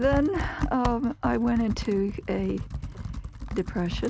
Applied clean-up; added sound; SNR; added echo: none; Computer keyboard; 6 dB; none.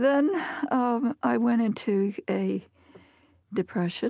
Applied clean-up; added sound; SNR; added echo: none; none; none; none.